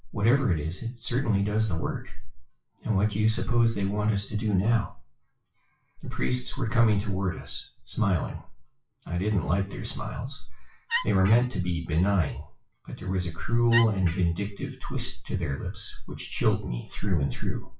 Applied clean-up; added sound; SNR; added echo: classical method WPE with log-MMSE.